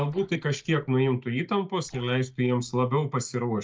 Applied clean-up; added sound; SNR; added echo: neural mask model DeepFilterNet 3.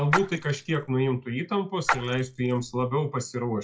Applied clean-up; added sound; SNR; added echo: classical method log-MMSE.